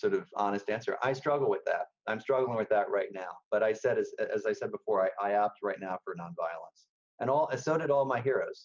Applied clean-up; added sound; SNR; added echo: none; none; none; none.